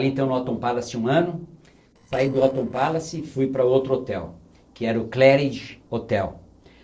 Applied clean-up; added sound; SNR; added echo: neural separator model SepFormer DNS4.